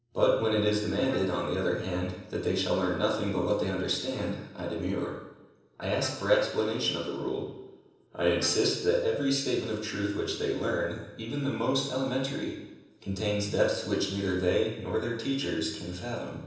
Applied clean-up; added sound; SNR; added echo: neural separator model SepFormer DNS4.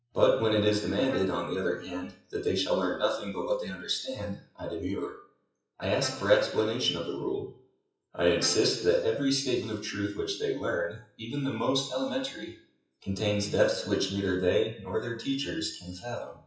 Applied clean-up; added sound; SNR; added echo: classical method WPE with log-MMSE.